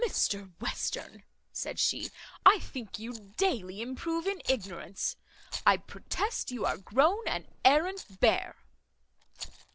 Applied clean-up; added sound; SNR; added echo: neural separator model SepFormer DNS4.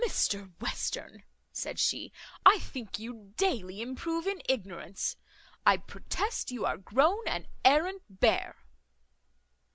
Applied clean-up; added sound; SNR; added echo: none; none; none; none.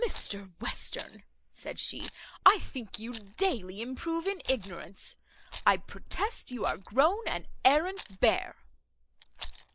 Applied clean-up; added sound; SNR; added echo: neural mask model Resemble Enhance denoiser.